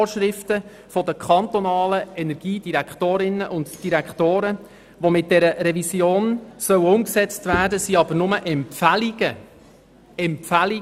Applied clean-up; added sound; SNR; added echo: none; Bowed string instrument; 14 dB; none.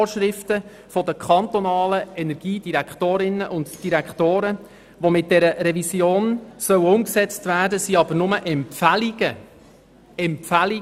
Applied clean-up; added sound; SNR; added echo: none; none; none; none.